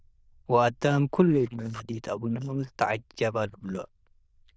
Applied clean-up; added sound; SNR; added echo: neural diffusion model UNIVERSE++.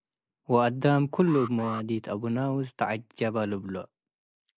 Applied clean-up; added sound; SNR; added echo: neural mask model Resemble Enhance denoiser.